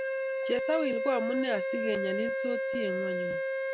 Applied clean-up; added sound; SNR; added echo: none; Wind instrument, woodwind instrument; -2 dB; none.